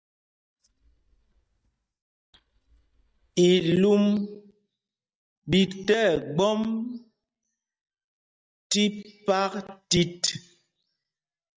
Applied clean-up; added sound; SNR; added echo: neural mask model DeepFilterNet 3.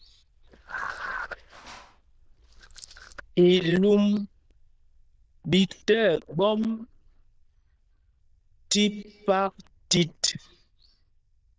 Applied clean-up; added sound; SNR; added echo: neural diffusion model UNIVERSE++.